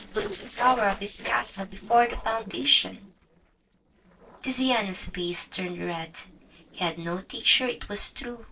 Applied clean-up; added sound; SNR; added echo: neural separator model SepFormer DNS4.